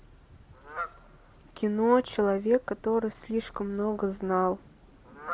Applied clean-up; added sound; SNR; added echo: none; Fowl; 16 dB; none.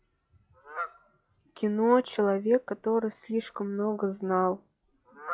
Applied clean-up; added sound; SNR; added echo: classical method log-MMSE.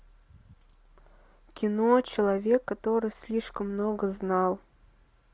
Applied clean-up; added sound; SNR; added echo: none; none; none; none.